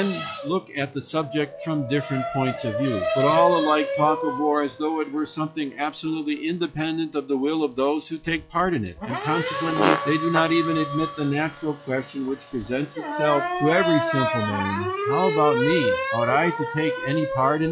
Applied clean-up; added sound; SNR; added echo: classical method log-MMSE.